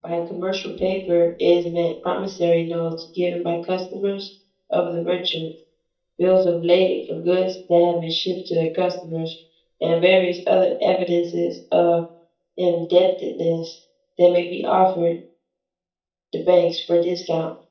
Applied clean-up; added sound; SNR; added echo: neural mask model DeepFilterNet 3.